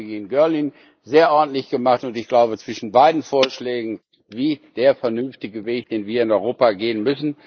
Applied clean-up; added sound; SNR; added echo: neural mask model Resemble Enhance denoiser.